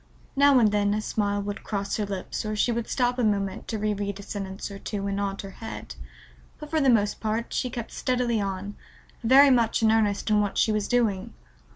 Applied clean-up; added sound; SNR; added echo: none; none; none; none.